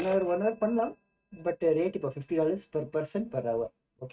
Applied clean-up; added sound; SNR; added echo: neural mask model RNNoise.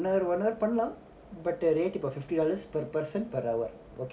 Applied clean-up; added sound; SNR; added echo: none; none; none; none.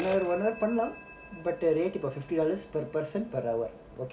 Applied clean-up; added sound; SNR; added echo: none; Telephone; 17 dB; none.